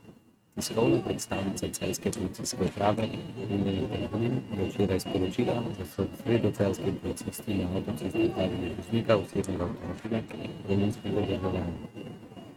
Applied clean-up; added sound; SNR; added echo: neural mask model RNNoise.